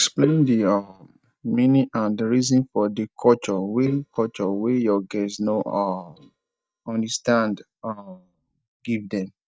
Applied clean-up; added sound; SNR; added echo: neural mask model DeepFilterNet 3.